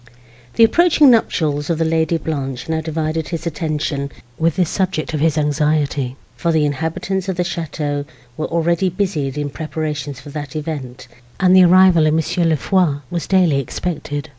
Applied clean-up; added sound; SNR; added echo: none; none; none; none.